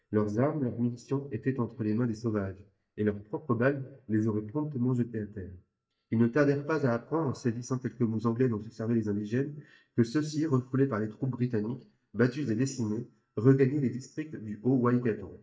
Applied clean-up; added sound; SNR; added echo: neural mask model DeepFilterNet 3.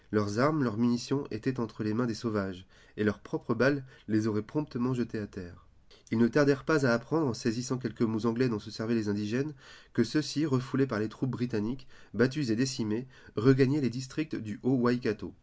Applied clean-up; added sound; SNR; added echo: none; none; none; none.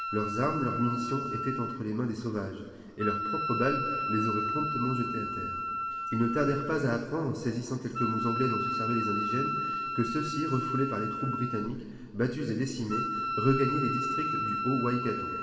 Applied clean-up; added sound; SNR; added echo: none; Wind instrument, woodwind instrument; 3 dB; reverberation time 2.3 s.